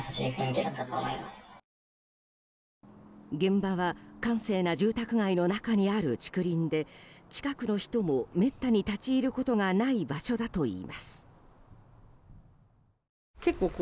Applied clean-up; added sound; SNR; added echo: none; none; none; none.